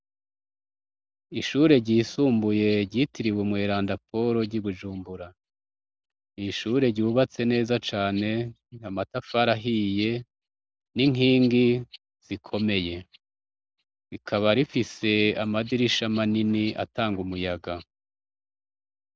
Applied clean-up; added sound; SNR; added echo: none; none; none; none.